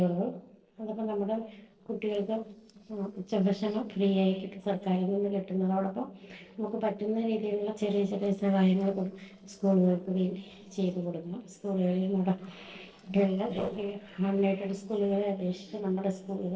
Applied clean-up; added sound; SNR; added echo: neural separator model SepFormer DNS4.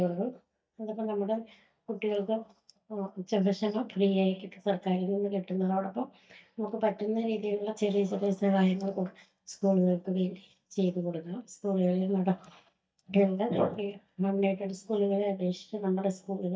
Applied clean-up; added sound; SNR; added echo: neural mask model DeepFilterNet 3.